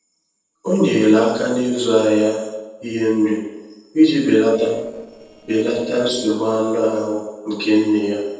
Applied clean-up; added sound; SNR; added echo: neural separator model SepFormer DNS4.